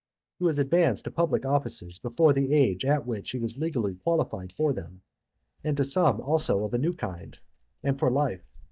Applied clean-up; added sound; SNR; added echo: neural mask model DeepFilterNet 3.